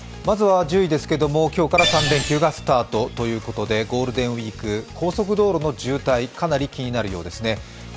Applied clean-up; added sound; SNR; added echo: none; none; none; none.